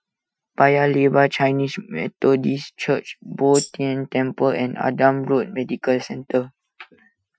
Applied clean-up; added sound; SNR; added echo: classical method Wiener filter.